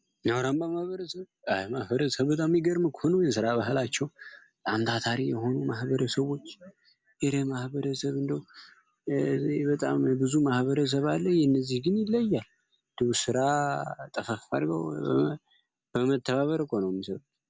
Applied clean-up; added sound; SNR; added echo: none; none; none; none.